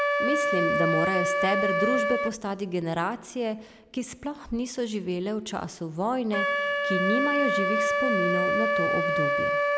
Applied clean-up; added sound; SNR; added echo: none; Wind instrument, woodwind instrument; -3 dB; none.